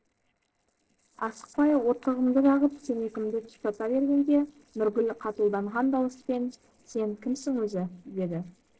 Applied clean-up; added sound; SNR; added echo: neural separator model SepFormer DNS4.